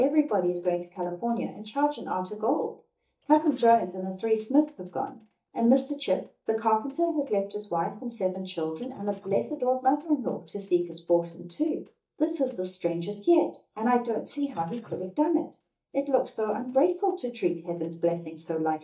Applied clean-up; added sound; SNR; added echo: neural mask model DeepFilterNet 3.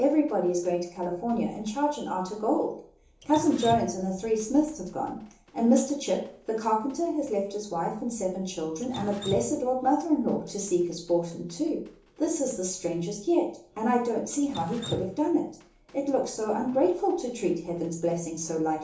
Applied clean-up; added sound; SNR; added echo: none; Drip; 19 dB; reverberation time 1.2 s.